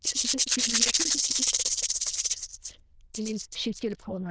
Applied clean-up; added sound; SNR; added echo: neural diffusion model UNIVERSE++.